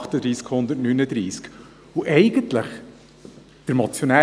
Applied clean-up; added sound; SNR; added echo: none; none; none; none.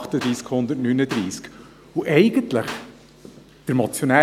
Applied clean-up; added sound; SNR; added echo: none; Clapping; 14 dB; none.